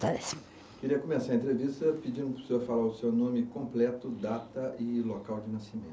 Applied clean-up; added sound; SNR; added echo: none; none; none; none.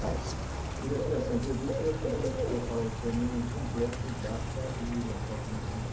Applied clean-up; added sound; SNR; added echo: none; Bird / Rain; -2 dB; reverberation time 0.6 s.